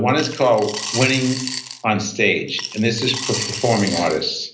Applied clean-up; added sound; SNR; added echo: none; Coin (dropping) / Glass; 9 dB; reverberation time 0.5 s.